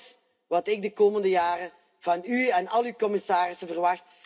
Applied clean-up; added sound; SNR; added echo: none; none; none; reverberation time 0.3 s.